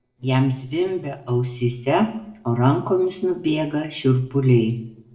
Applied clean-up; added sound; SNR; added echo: neural separator model SepFormer DNS4.